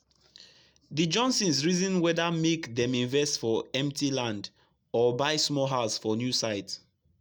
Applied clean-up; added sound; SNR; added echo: none; none; none; none.